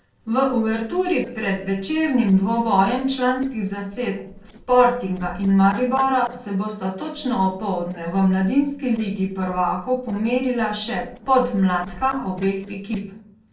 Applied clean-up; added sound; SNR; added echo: neural separator model SepFormer DNS4.